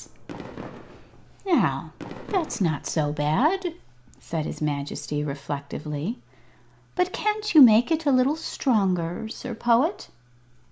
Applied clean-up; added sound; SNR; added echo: none; Fireworks; 15 dB; none.